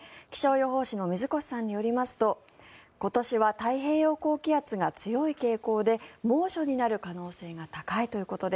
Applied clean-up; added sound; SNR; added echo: neural mask model Resemble Enhance denoiser.